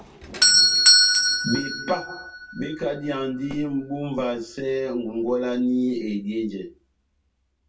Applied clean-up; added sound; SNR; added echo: none; Doorbell; -3 dB; reverberation time 0.2 s.